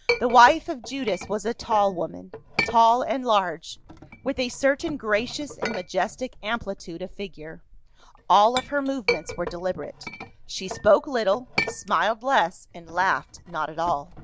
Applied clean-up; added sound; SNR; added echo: none; Chink, clink; 11 dB; none.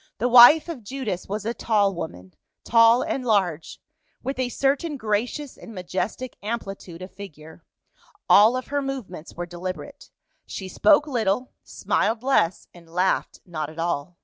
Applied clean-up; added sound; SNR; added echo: none; none; none; none.